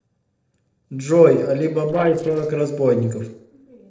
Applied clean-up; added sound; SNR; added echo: neural separator model SepFormer DNS4.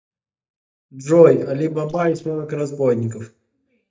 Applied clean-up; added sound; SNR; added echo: neural mask model DeepFilterNet 3.